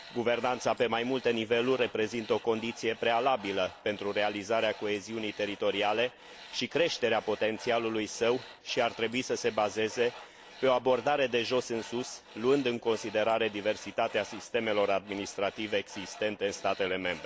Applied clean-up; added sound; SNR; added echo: none; Tools; 19 dB; none.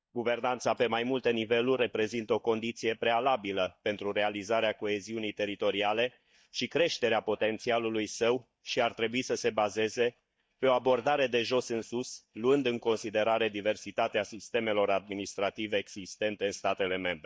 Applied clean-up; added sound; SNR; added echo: neural mask model DeepFilterNet 3.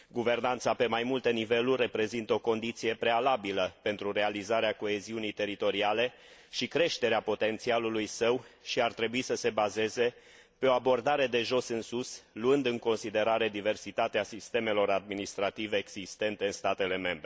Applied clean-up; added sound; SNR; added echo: none; none; none; none.